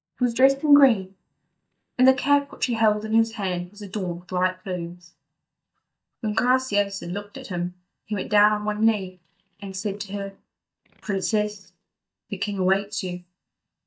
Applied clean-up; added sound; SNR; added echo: neural mask model DeepFilterNet 3.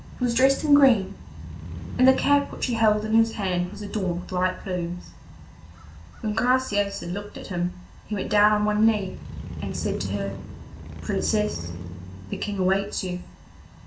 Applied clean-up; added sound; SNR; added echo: none; Motorcycle / Crow; 11 dB; reverberation time 0.4 s.